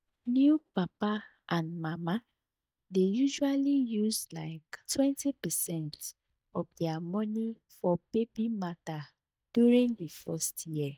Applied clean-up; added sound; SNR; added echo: neural mask model DeepFilterNet 3.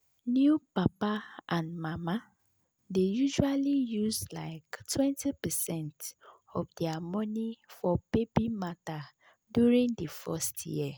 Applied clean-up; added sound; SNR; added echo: none; none; none; none.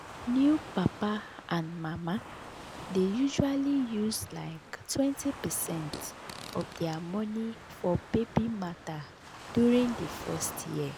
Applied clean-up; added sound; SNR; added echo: none; Fart + Waves, surf; 14 dB; none.